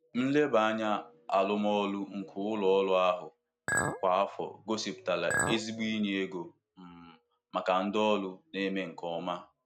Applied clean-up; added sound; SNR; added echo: none; Chink, clink; 4 dB; none.